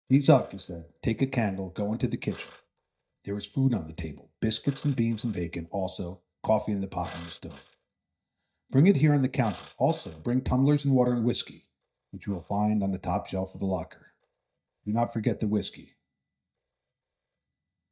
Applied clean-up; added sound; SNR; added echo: neural mask model DeepFilterNet 3.